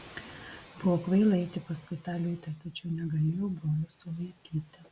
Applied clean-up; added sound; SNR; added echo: none; none; none; none.